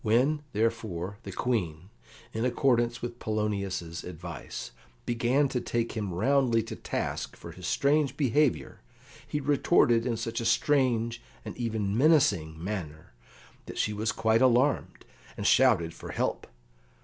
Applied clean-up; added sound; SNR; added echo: none; none; none; none.